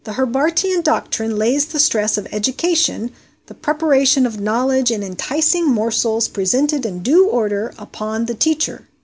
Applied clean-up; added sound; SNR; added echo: none; none; none; none.